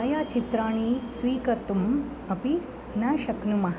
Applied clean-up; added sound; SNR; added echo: none; none; none; none.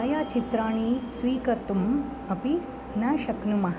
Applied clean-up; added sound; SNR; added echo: none; Wind instrument, woodwind instrument; 16 dB; none.